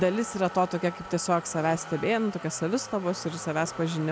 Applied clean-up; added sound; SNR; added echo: none; Motor vehicle (road); 13 dB; none.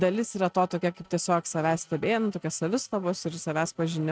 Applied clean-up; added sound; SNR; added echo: neural mask model RNNoise.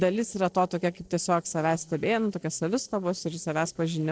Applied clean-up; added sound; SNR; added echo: neural separator model SepFormer DNS4.